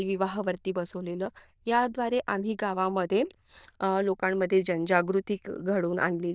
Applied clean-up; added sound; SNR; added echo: neural diffusion model UNIVERSE++.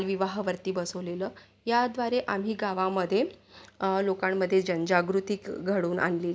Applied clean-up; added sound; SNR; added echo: none; none; none; none.